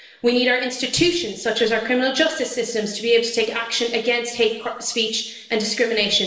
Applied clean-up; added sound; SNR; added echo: none; none; none; reverberation time 0.8 s.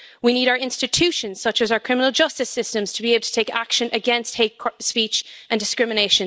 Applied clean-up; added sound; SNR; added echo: none; none; none; none.